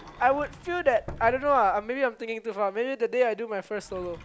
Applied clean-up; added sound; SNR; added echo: none; Sliding door; 19 dB; none.